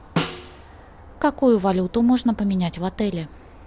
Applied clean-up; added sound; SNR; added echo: none; Snare drum; 10 dB; none.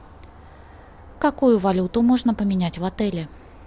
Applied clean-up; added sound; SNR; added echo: none; none; none; none.